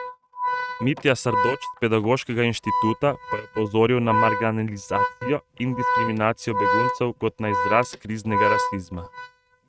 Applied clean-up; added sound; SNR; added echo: neural mask model RNNoise.